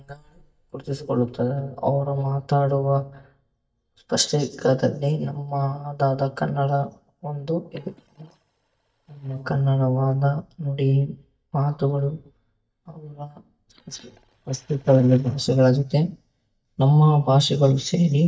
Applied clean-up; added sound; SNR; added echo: neural mask model DeepFilterNet 3.